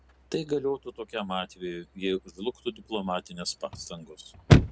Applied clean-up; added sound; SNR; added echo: none; Chirp, tweet / Slam / Car; -4 dB; none.